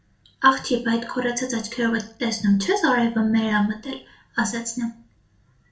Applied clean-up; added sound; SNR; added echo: none; none; none; reverberation time 0.3 s.